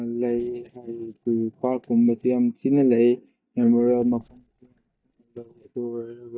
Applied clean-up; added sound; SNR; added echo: neural mask model DeepFilterNet 3.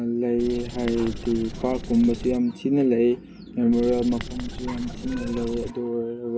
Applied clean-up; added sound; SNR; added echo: none; Writing; 10 dB; reverberation time 0.3 s.